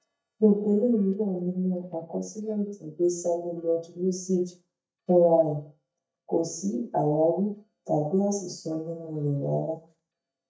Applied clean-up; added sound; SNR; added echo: neural mask model DeepFilterNet 3.